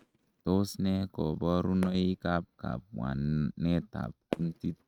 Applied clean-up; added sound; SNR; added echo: neural mask model RNNoise.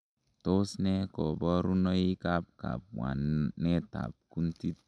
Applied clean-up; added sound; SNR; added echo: none; none; none; none.